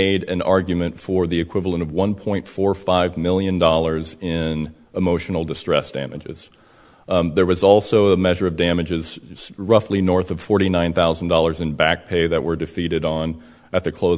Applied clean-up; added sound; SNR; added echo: none; none; none; none.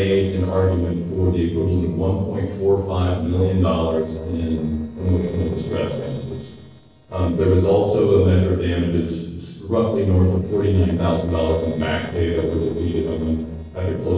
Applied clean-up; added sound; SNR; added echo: neural separator model SepFormer DNS4.